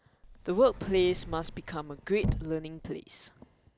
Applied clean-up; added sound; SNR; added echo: none; Sliding door / Slam / Wood; 7 dB; none.